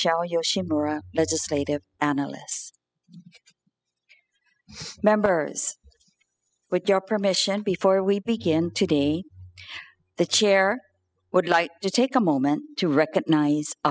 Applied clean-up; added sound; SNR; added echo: classical method spectral subtraction.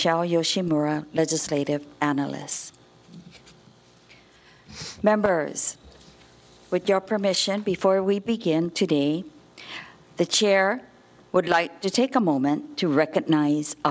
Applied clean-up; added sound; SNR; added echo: none; none; none; none.